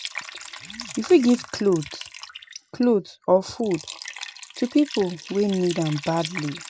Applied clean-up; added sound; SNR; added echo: none; Liquid; 14 dB; none.